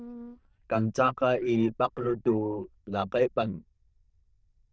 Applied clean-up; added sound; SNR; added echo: neural diffusion model UNIVERSE++.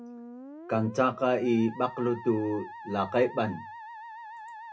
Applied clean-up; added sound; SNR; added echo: none; Musical instrument; 14 dB; none.